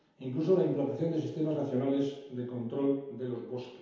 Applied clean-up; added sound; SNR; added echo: none; none; none; reverberation time 1.0 s.